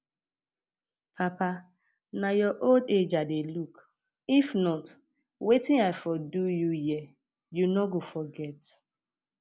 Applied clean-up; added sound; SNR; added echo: none; none; none; none.